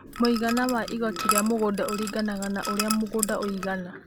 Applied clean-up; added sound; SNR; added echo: none; Liquid; 6 dB; none.